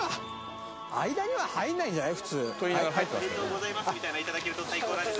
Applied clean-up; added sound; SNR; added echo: none; none; none; none.